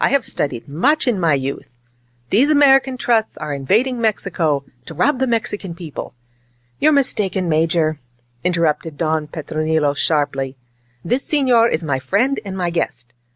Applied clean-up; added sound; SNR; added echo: none; none; none; none.